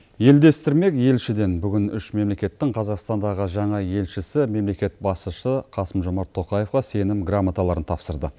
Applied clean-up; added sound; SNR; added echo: none; none; none; none.